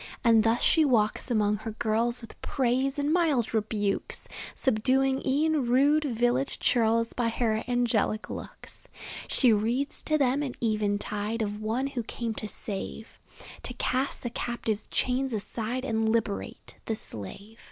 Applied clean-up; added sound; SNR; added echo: none; none; none; none.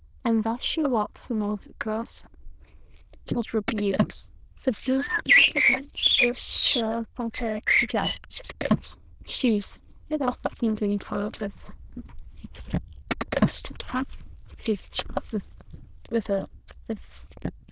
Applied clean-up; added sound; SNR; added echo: neural diffusion model UNIVERSE++.